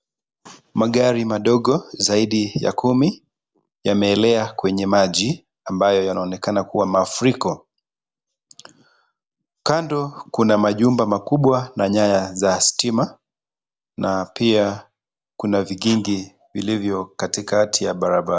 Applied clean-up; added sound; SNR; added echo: none; none; none; none.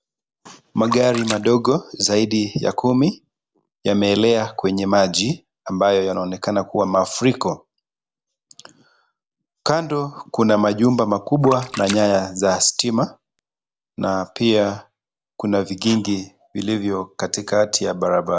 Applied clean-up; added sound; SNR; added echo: none; Splash, splatter; 12 dB; none.